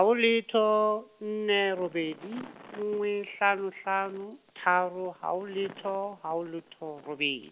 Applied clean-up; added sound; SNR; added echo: none; none; none; none.